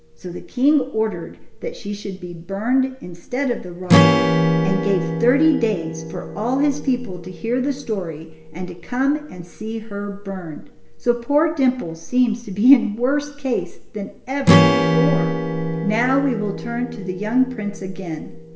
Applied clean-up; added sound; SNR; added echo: none; Strum; 2 dB; reverberation time 0.9 s.